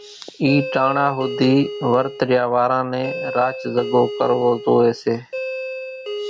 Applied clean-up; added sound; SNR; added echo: none; Doorbell; 10 dB; none.